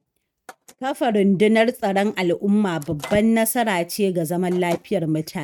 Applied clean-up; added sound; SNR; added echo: neural mask model RNNoise.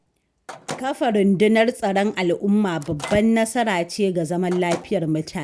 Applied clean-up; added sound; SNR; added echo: none; Microwave oven; 18 dB; none.